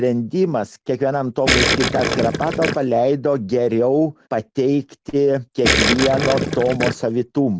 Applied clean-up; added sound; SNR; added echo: none; Gurgling; 2 dB; none.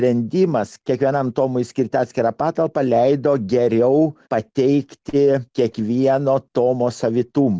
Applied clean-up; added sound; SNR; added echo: none; none; none; none.